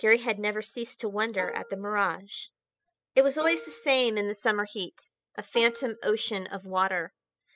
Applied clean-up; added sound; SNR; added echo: classical method spectral subtraction.